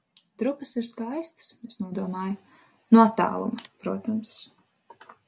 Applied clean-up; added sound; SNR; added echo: none; none; none; none.